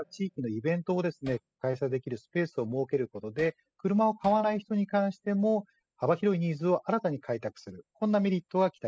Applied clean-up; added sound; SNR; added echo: classical method spectral subtraction.